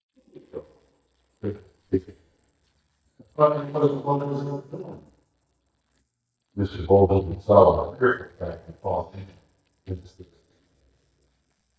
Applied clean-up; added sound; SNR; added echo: neural mask model DeepFilterNet 3.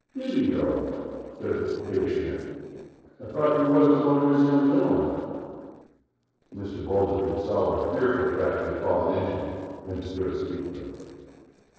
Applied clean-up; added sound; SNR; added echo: neural separator model SepFormer DNS4.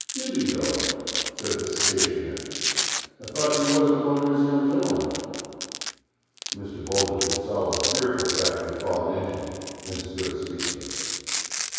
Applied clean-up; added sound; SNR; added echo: none; Domestic sounds, home sounds; 4 dB; reverberation time 2.2 s.